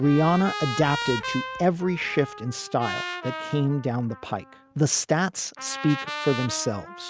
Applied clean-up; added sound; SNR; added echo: none; Trumpet; 9 dB; none.